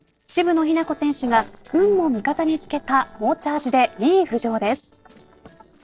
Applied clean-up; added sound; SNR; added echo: neural separator model SepFormer DNS4.